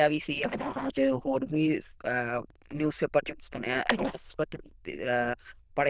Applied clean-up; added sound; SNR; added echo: neural diffusion model UNIVERSE++.